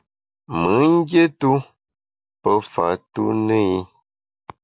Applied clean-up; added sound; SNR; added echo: none; none; none; none.